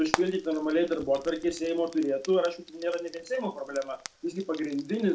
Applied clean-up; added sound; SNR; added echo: none; Frying (food); 13 dB; none.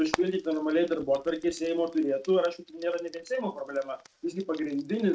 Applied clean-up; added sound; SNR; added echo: neural mask model RNNoise.